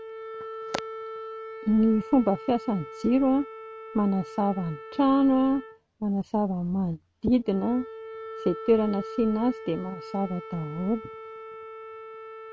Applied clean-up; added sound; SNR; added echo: none; Wind instrument, woodwind instrument; 13 dB; none.